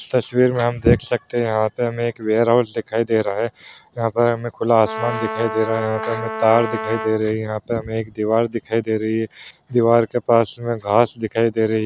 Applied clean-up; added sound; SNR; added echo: none; Brass instrument; 8 dB; none.